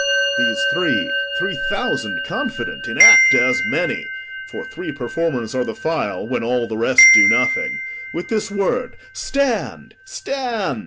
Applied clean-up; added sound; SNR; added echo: none; Musical instrument + Marimba, xylophone; -3 dB; none.